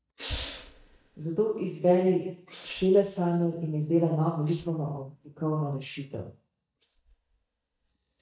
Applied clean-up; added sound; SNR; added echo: neural mask model DeepFilterNet 3.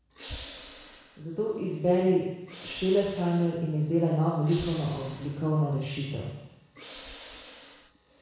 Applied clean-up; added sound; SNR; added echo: none; Hiss / Breathing; 18 dB; reverberation time 1.1 s.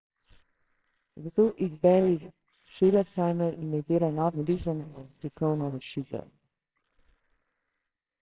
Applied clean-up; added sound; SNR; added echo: neural separator model SepFormer WHAMR!.